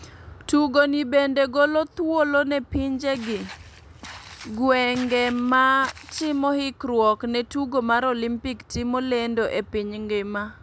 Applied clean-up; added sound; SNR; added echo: none; Walk, footsteps; 19 dB; none.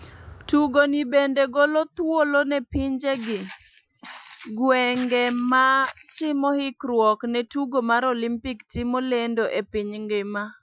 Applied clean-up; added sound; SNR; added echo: classical method Wiener filter.